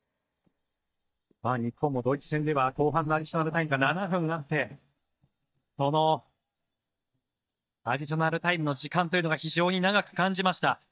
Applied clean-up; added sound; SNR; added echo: neural mask model DeepFilterNet 3.